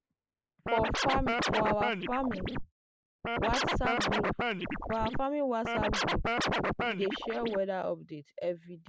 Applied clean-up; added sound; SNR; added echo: neural mask model Resemble Enhance denoiser.